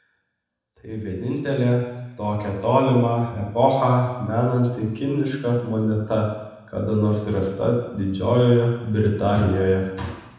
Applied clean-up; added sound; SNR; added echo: none; none; none; reverberation time 1.0 s.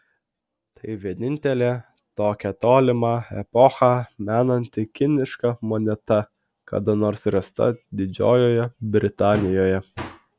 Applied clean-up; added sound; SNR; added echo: none; none; none; none.